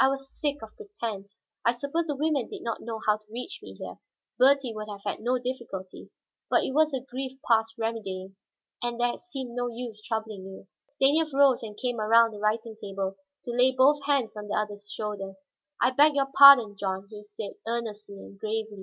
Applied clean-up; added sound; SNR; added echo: none; none; none; none.